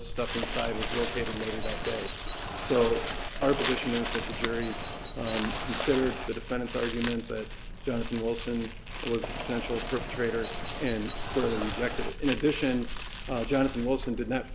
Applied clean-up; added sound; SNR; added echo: none; Bird + Crumpling, crinkling; 5 dB; none.